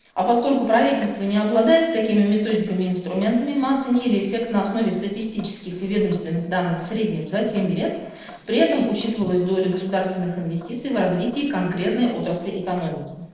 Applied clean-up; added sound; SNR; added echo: neural separator model SepFormer DNS4.